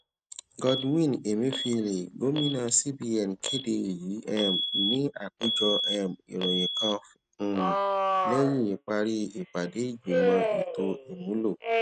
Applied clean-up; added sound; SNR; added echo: neural mask model RNNoise.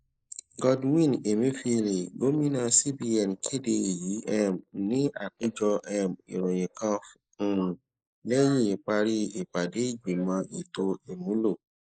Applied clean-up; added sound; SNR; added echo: neural mask model Resemble Enhance denoiser.